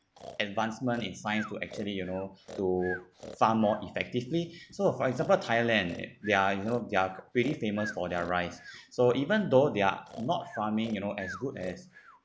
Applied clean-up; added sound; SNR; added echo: none; Breathing; 17 dB; none.